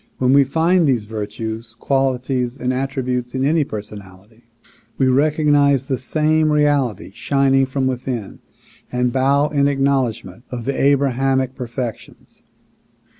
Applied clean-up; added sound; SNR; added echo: none; none; none; none.